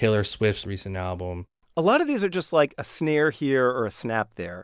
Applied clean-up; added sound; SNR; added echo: none; none; none; none.